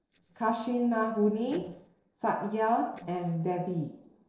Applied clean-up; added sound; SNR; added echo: neural separator model SepFormer DNS4.